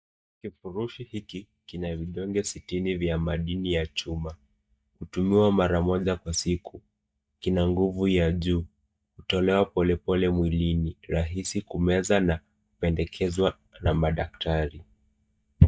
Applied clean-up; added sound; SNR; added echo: neural mask model DeepFilterNet 3.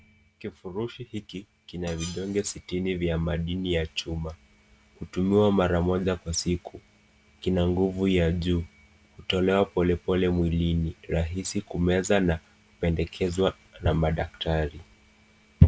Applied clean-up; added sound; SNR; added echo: none; Screech; 19 dB; none.